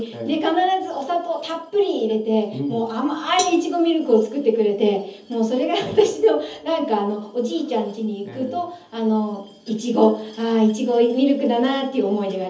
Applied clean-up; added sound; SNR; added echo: none; Cowbell; 15 dB; reverberation time 0.7 s.